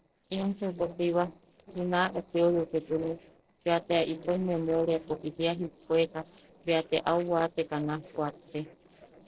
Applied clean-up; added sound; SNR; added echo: neural separator model SepFormer DNS4.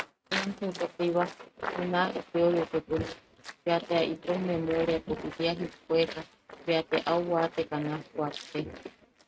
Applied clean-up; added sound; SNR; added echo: neural mask model RNNoise.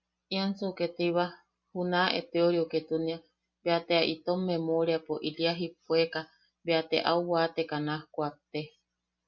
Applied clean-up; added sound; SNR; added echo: none; none; none; none.